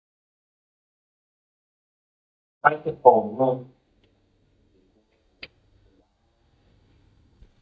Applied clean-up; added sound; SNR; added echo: neural mask model DeepFilterNet 3.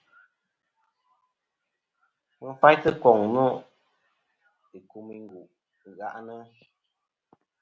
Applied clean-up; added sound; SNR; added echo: none; none; none; none.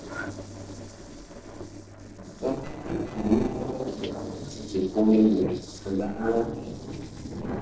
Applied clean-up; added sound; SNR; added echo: neural separator model SepFormer DNS4.